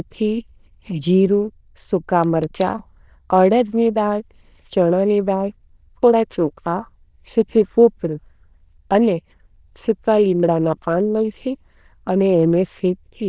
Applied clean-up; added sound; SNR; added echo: neural diffusion model UNIVERSE++.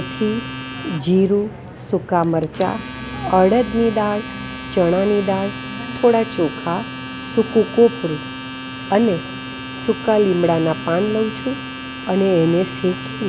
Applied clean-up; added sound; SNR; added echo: none; Domestic sounds, home sounds; 12 dB; none.